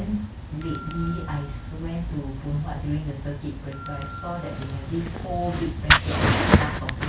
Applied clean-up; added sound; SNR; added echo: none; Bell; 18 dB; none.